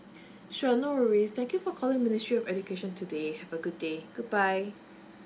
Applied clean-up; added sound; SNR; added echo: none; none; none; none.